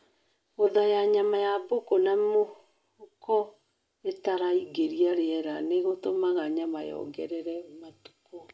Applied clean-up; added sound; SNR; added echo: none; none; none; none.